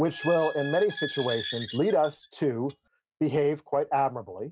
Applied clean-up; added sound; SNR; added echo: none; Squeak; 11 dB; none.